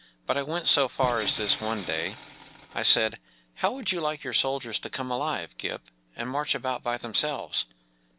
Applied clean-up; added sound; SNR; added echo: none; Tools; 11 dB; none.